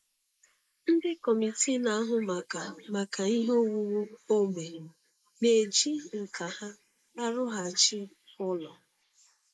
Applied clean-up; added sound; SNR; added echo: neural mask model Resemble Enhance denoiser.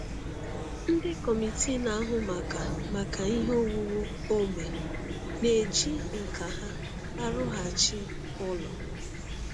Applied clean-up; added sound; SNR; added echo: none; Chirp, tweet / Fowl; 3 dB; none.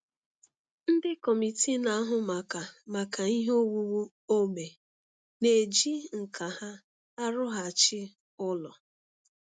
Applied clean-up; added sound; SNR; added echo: none; none; none; none.